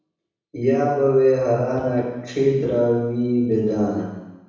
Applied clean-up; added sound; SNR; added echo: none; none; none; reverberation time 1.1 s.